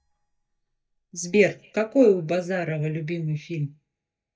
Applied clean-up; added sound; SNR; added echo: neural mask model DeepFilterNet 3.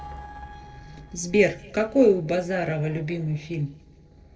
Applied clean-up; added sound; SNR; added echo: neural separator model SepFormer DNS4.